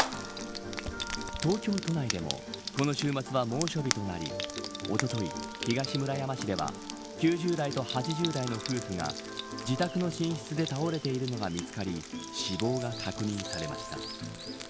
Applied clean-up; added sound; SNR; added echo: none; Frying (food); 8 dB; none.